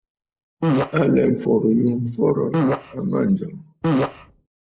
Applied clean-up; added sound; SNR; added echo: neural mask model Resemble Enhance denoiser.